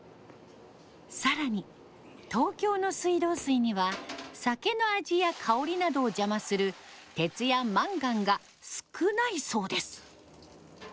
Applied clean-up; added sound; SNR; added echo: none; none; none; none.